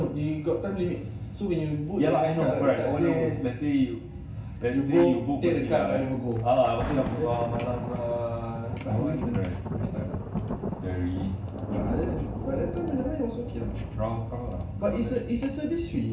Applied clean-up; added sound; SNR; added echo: none; Thunder; 10 dB; reverberation time 0.4 s.